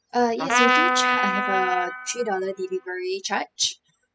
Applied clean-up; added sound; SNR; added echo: classical method spectral subtraction.